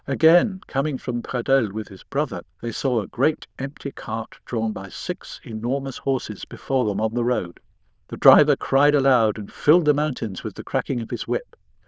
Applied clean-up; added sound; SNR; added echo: neural diffusion model UNIVERSE++.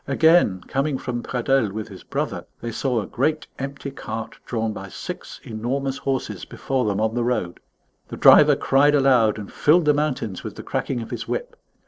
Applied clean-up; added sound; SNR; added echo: neural separator model SepFormer DNS4.